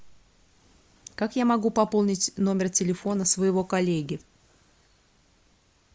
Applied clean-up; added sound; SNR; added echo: none; none; none; none.